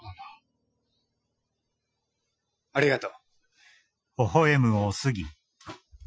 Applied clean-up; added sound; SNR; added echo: classical method Wiener filter.